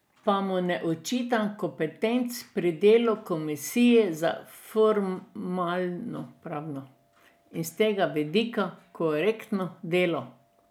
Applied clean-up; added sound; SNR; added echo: none; none; none; none.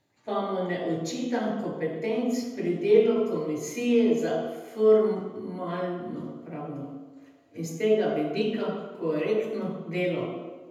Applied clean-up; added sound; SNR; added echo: none; none; none; reverberation time 1.1 s.